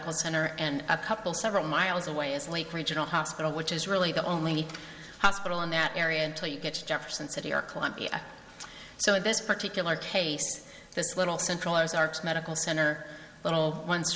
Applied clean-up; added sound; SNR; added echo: none; none; none; reverberation time 0.3 s.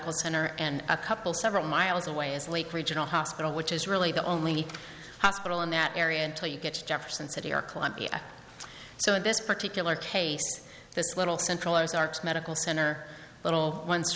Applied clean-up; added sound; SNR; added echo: none; none; none; none.